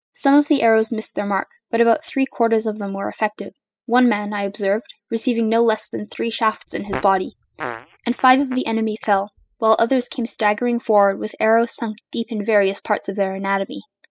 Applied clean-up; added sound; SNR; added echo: classical method spectral subtraction.